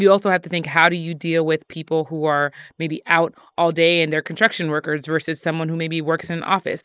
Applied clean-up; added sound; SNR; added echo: neural mask model Resemble Enhance denoiser.